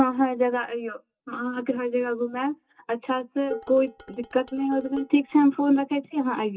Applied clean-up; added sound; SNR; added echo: neural mask model DeepFilterNet 3.